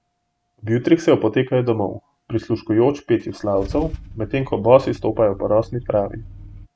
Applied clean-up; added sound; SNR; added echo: none; Idling / Engine starting / Car; 18 dB; none.